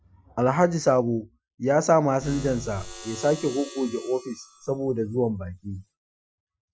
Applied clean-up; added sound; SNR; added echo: classical method Wiener filter.